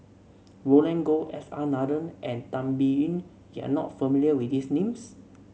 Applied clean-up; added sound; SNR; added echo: none; none; none; none.